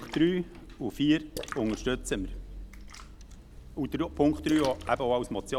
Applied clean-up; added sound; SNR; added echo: none; Splash, splatter; 12 dB; none.